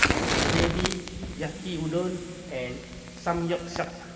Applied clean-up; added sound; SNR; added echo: none; Fire; -1 dB; reverberation time 2.4 s.